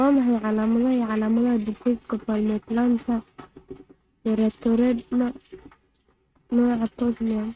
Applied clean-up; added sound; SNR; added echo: neural mask model RNNoise.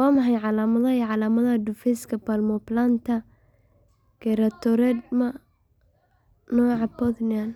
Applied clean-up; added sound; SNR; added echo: none; none; none; none.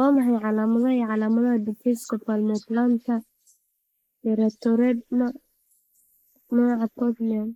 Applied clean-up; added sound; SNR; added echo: neural mask model Resemble Enhance denoiser.